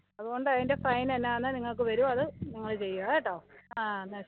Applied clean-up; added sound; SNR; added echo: none; Bass guitar; 16 dB; none.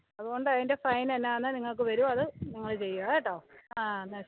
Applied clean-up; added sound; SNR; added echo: none; none; none; none.